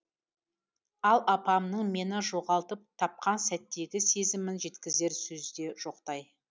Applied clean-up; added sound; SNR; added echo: none; none; none; none.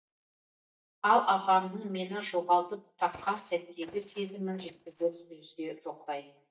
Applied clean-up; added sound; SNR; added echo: neural mask model DeepFilterNet 3.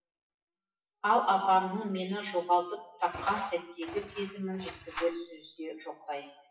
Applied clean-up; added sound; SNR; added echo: classical method WPE with log-MMSE.